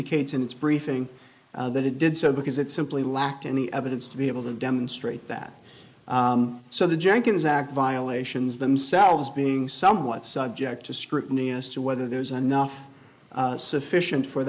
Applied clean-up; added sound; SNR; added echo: neural mask model Resemble Enhance denoiser.